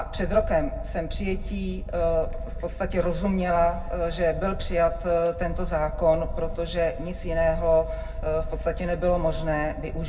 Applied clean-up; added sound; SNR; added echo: none; Purr; 5 dB; reverberation time 0.4 s.